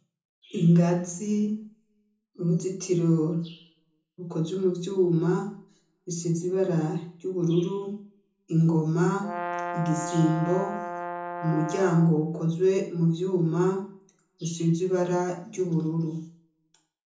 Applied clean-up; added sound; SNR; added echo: none; Brass instrument; 7 dB; reverberation time 0.6 s.